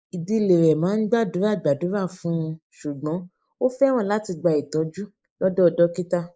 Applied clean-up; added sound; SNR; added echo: neural mask model Resemble Enhance denoiser.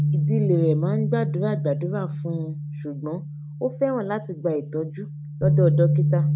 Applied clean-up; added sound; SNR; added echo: none; Bass guitar; -2 dB; none.